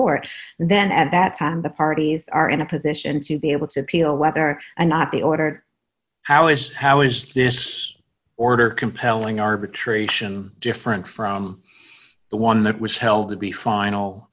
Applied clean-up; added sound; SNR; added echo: none; none; none; none.